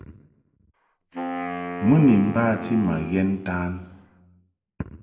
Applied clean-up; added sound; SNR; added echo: none; Wind instrument, woodwind instrument; 10 dB; reverberation time 0.8 s.